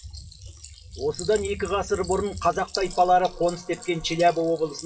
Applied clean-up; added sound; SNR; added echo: classical method WPE with log-MMSE.